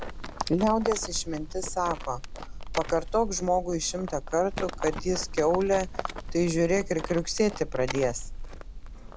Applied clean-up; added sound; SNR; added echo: none; Livestock, farm animals, working animals; 7 dB; none.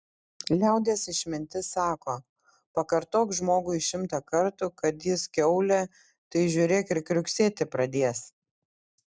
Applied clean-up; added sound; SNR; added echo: none; none; none; none.